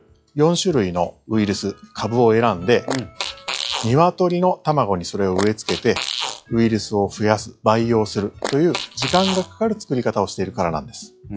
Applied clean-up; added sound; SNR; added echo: classical method log-MMSE.